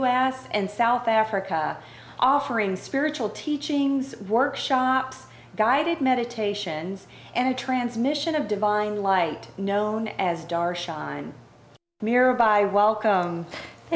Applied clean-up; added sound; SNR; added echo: none; none; none; none.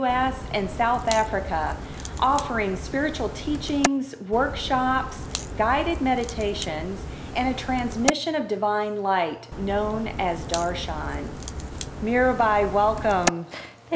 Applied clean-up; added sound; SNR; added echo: none; Crack; 7 dB; none.